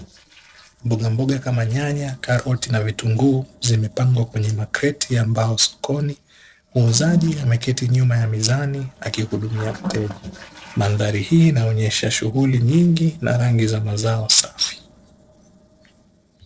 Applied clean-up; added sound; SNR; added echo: neural separator model SepFormer DNS4.